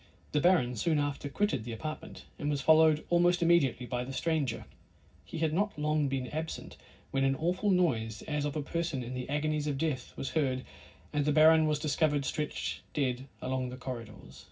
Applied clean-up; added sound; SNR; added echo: none; none; none; reverberation time 0.4 s.